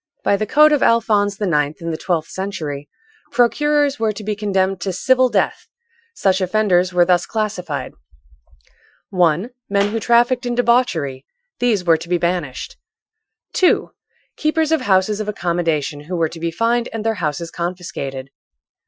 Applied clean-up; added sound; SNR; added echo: classical method Wiener filter.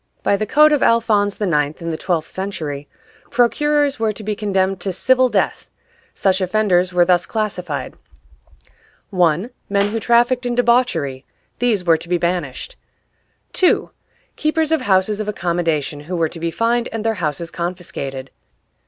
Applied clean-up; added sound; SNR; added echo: none; Clapping; 16 dB; none.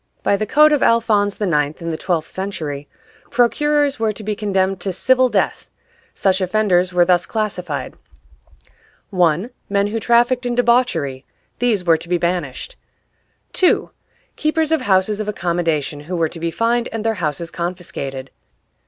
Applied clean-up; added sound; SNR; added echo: none; none; none; none.